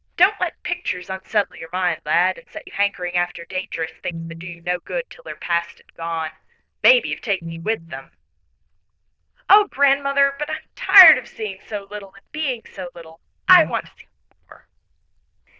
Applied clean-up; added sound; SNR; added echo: neural diffusion model UNIVERSE++.